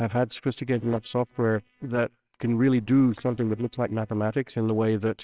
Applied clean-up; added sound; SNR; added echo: neural separator model SepFormer WHAMR!.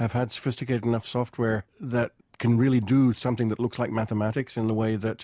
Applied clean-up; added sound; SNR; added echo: none; none; none; none.